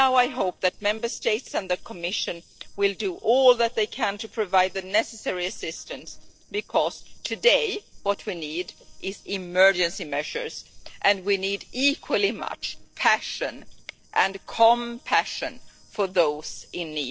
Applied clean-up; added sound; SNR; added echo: neural separator model SepFormer DNS4.